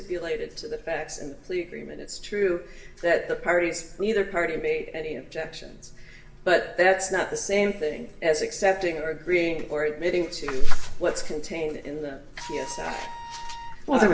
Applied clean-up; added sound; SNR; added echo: none; Wind instrument, woodwind instrument; 16 dB; reverberation time 0.7 s.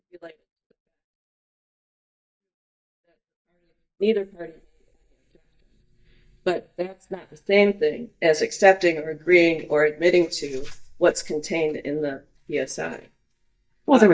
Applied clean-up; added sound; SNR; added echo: neural mask model DeepFilterNet 3.